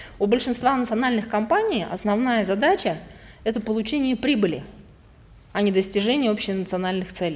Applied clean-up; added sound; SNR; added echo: none; none; none; none.